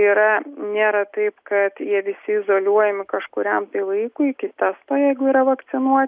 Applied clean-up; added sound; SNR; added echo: none; none; none; none.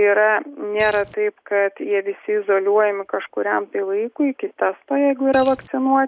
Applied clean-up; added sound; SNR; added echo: none; Coin (dropping); 17 dB; none.